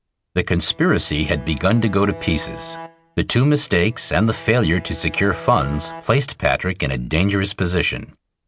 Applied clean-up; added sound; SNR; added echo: none; Bowed string instrument; 18 dB; none.